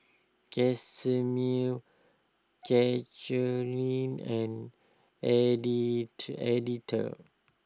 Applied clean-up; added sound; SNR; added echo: none; none; none; none.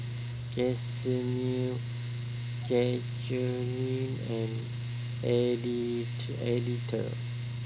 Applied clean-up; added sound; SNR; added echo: none; Mechanical fan; 2 dB; none.